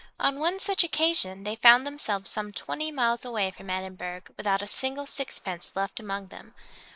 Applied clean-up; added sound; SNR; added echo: neural mask model Resemble Enhance denoiser.